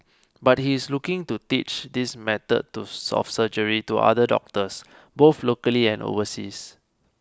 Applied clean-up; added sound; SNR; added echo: none; none; none; none.